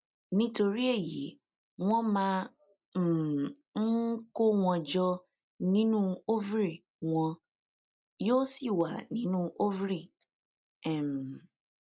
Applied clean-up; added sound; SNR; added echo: none; none; none; none.